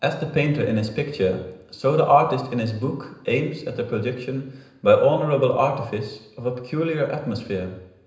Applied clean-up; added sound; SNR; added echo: none; none; none; reverberation time 0.9 s.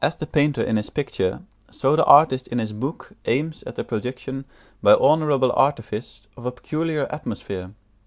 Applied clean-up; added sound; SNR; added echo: none; none; none; none.